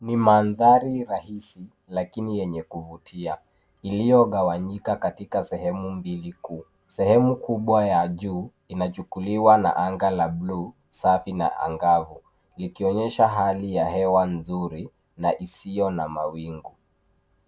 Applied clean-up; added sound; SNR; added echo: none; none; none; none.